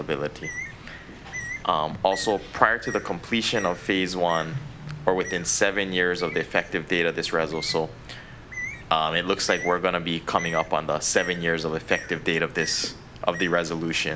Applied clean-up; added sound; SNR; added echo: none; Bird; 14 dB; none.